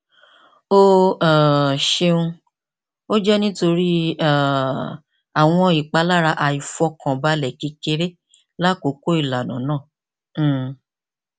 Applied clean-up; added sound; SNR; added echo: none; none; none; none.